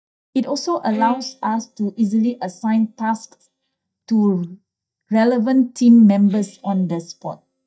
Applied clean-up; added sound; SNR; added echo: neural mask model DeepFilterNet 3.